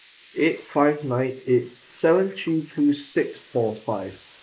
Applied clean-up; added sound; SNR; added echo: neural mask model Resemble Enhance denoiser.